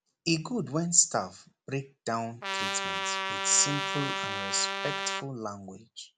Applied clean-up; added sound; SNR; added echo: none; Trumpet; 1 dB; none.